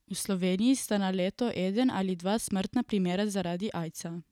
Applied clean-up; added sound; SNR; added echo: none; none; none; none.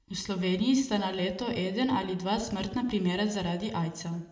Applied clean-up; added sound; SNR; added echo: none; none; none; reverberation time 0.7 s.